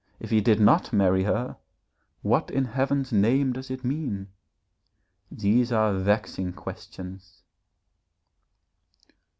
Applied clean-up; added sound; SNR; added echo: none; none; none; none.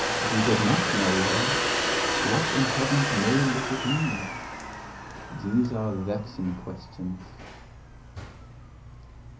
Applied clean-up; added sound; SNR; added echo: none; Domestic sounds, home sounds; 0 dB; reverberation time 0.5 s.